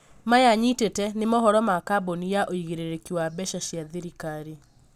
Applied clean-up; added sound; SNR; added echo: none; none; none; none.